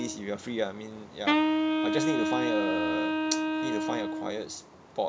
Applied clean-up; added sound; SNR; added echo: none; Wind instrument, woodwind instrument; -4 dB; none.